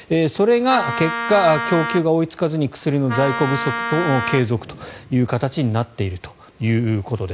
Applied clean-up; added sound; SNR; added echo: none; Wind instrument, woodwind instrument; 6 dB; none.